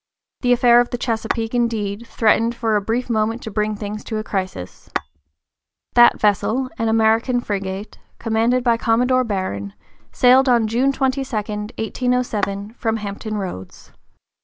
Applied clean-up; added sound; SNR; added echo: none; Tap / Glass; 13 dB; none.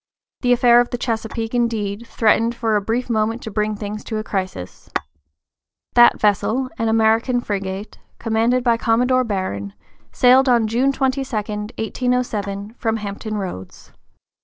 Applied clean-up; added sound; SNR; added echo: neural separator model SepFormer DNS4.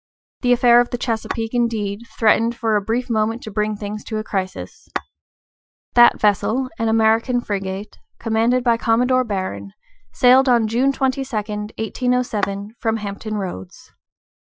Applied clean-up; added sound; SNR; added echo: classical method Wiener filter.